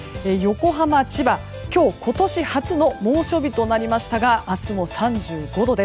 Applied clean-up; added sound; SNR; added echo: none; none; none; none.